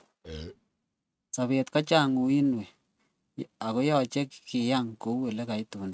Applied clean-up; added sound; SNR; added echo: neural mask model RNNoise.